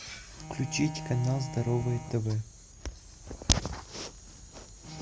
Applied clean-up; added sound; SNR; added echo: none; Bowed string instrument; 12 dB; none.